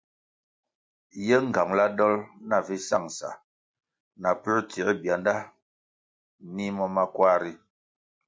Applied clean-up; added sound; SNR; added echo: none; none; none; none.